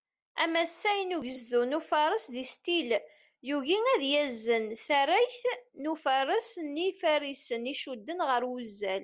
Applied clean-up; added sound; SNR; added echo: none; none; none; none.